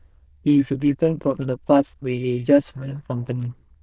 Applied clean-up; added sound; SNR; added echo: neural diffusion model UNIVERSE++.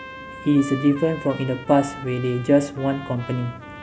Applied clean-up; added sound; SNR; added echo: none; Trumpet; 16 dB; none.